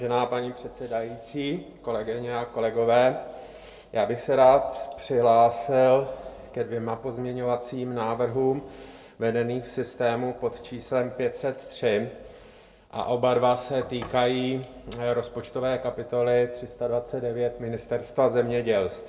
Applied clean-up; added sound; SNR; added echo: none; none; none; reverberation time 0.6 s.